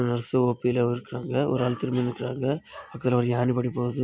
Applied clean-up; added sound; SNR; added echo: none; none; none; none.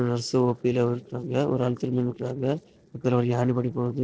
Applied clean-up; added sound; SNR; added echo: neural separator model SepFormer DNS4.